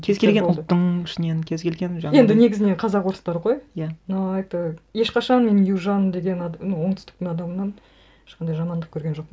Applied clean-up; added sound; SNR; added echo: none; none; none; none.